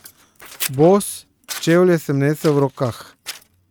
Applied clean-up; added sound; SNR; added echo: neural mask model RNNoise.